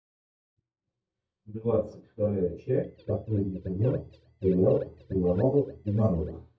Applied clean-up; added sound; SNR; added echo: neural mask model DeepFilterNet 3.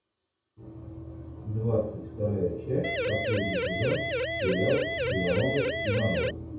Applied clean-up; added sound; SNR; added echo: none; Siren; -1 dB; reverberation time 0.6 s.